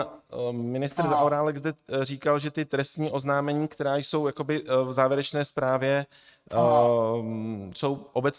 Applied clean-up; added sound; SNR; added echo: neural mask model RNNoise.